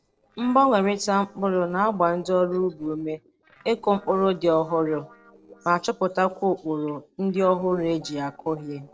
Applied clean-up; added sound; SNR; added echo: neural separator model SepFormer DNS4.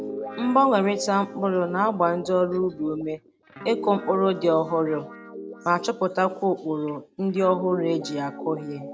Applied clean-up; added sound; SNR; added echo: none; Guitar; 12 dB; none.